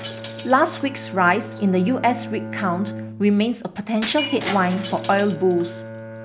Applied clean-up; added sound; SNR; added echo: none; Shatter + Bowed string instrument; 11 dB; none.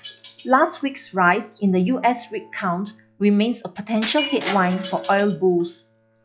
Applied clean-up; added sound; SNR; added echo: classical method log-MMSE.